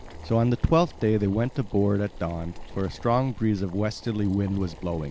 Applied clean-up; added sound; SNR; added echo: none; Boiling; 16 dB; none.